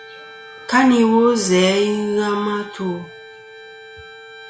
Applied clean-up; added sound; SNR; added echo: none; Bowed string instrument + Wind instrument, woodwind instrument; 20 dB; none.